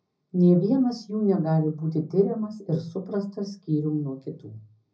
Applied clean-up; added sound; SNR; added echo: none; none; none; reverberation time 0.4 s.